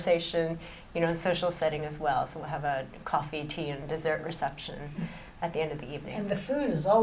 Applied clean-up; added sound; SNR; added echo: none; none; none; none.